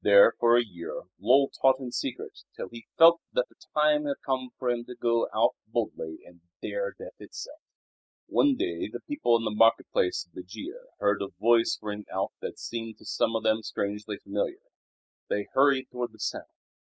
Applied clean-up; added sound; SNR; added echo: neural mask model Resemble Enhance denoiser.